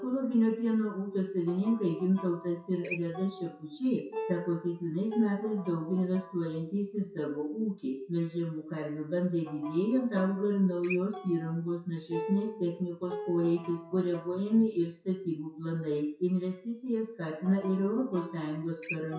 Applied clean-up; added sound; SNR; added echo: classical method WPE with log-MMSE.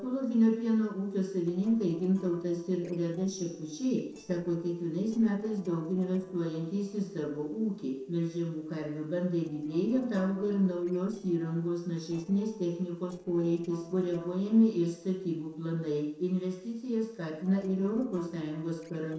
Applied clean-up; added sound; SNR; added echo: neural separator model SepFormer DNS4.